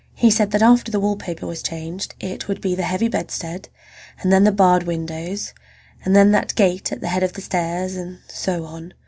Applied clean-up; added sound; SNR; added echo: none; none; none; none.